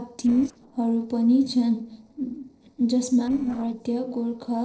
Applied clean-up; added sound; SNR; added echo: neural separator model SepFormer DNS4.